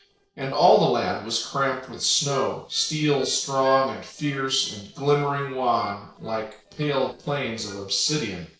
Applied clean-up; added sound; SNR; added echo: neural separator model SepFormer DNS4.